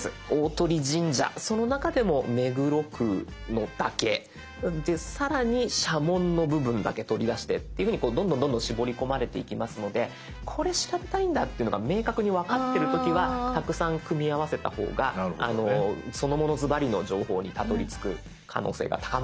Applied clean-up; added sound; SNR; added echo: none; none; none; none.